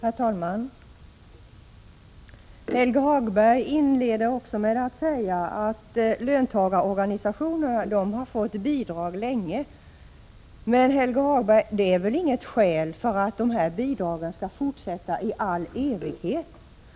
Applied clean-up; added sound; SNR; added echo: none; none; none; none.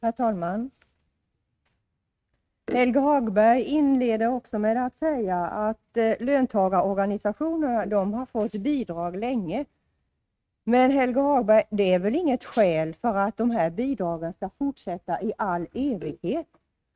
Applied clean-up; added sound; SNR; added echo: neural mask model RNNoise.